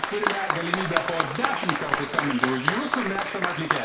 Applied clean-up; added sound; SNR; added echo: none; Applause; -2 dB; reverberation time 0.6 s.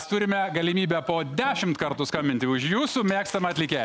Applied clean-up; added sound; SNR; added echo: none; none; none; none.